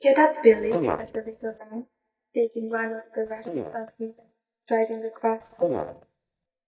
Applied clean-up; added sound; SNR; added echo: neural mask model DeepFilterNet 3.